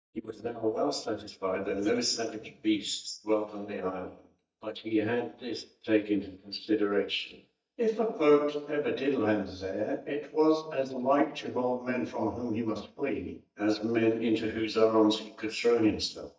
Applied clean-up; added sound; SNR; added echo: neural mask model DeepFilterNet 3.